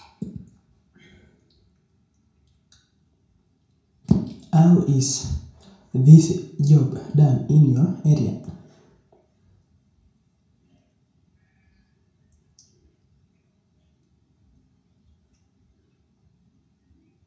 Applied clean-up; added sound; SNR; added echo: none; none; none; reverberation time 0.6 s.